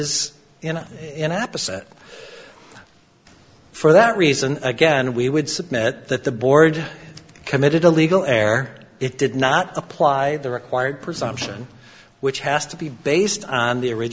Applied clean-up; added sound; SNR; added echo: none; none; none; none.